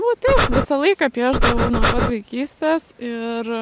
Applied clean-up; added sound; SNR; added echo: none; Breathing; -4 dB; none.